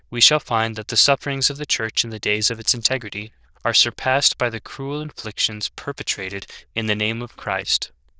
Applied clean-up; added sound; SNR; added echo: neural diffusion model UNIVERSE++.